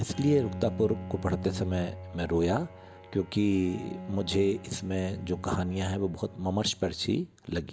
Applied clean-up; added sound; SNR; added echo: none; Bowed string instrument; 12 dB; none.